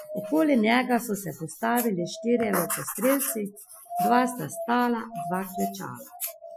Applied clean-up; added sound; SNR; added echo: classical method Wiener filter.